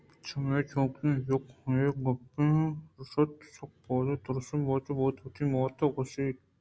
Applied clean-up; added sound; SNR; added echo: none; none; none; none.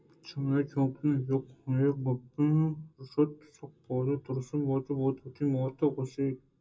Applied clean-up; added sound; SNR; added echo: none; none; none; reverberation time 0.2 s.